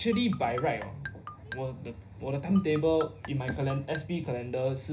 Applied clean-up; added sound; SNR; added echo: none; Marimba, xylophone; 14 dB; reverberation time 0.5 s.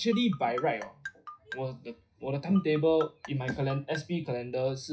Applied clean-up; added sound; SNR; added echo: classical method WPE with log-MMSE.